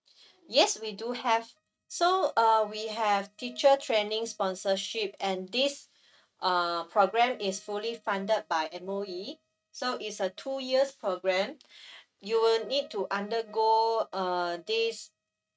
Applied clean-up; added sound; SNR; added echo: neural mask model RNNoise.